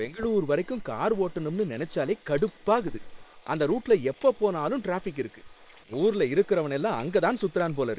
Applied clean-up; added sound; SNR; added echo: neural separator model SepFormer WHAM!.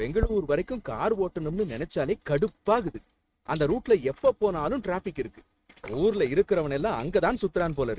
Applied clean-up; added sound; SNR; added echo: neural mask model RNNoise.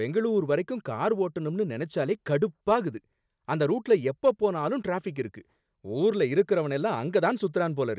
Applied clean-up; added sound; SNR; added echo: none; none; none; none.